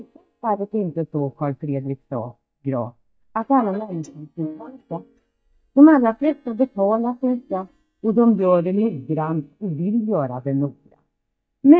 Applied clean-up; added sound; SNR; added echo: neural mask model DeepFilterNet 3.